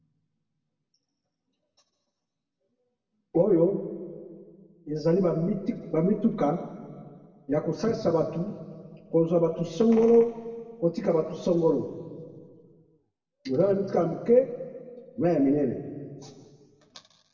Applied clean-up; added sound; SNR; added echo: none; none; none; reverberation time 1.6 s.